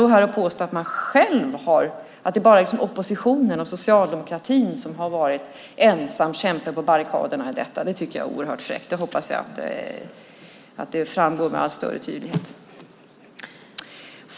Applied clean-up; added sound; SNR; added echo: none; none; none; none.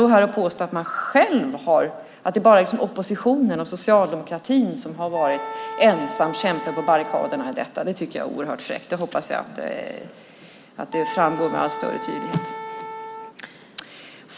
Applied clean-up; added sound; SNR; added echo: none; Wind instrument, woodwind instrument; 11 dB; none.